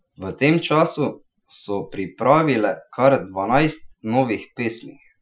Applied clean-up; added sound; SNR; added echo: classical method Wiener filter.